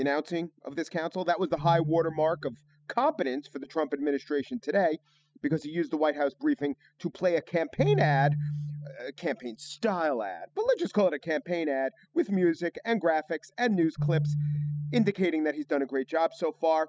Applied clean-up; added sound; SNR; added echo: classical method spectral subtraction.